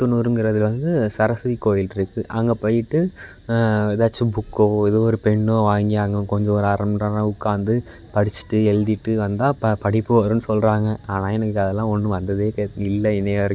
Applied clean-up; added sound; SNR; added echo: none; none; none; none.